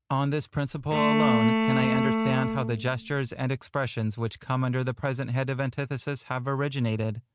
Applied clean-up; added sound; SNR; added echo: neural mask model RNNoise.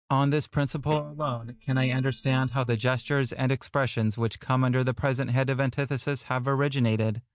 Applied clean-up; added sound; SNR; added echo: neural mask model DeepFilterNet 3.